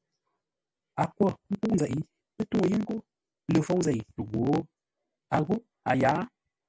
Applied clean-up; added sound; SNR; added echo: none; none; none; none.